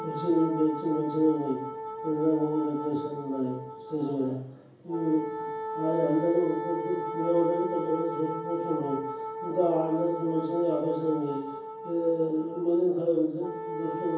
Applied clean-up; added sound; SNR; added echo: none; Wind instrument, woodwind instrument; 8 dB; reverberation time 0.7 s.